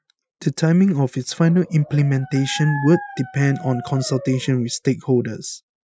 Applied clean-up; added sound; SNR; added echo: classical method Wiener filter.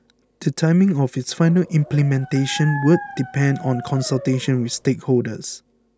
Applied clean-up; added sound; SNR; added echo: none; Dog; 15 dB; none.